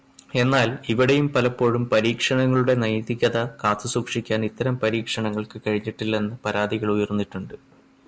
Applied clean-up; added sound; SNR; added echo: none; none; none; none.